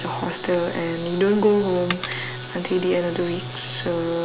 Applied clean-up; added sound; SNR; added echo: none; Organ + Coin (dropping); 15 dB; none.